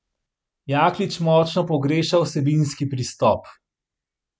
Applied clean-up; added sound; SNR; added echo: none; none; none; none.